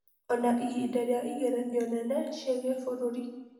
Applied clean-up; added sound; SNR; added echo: none; none; none; reverberation time 1.0 s.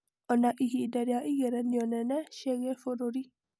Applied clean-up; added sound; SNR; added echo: none; none; none; none.